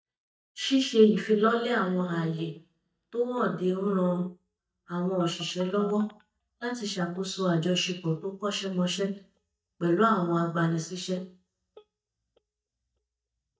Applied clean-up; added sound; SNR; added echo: neural mask model DeepFilterNet 3.